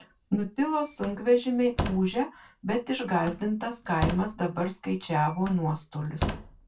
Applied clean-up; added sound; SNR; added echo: none; Slam; 9 dB; reverberation time 0.2 s.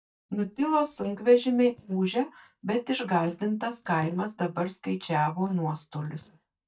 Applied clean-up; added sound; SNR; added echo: neural mask model DeepFilterNet 3.